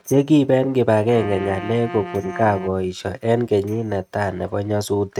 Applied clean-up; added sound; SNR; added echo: neural mask model RNNoise.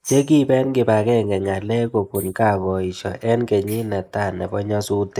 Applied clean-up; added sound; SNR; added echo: neural mask model Resemble Enhance denoiser.